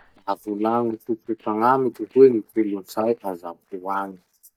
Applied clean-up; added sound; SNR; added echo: neural mask model DeepFilterNet 3.